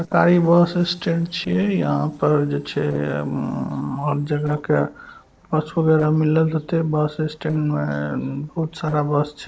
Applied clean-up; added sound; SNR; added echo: neural separator model SepFormer DNS4.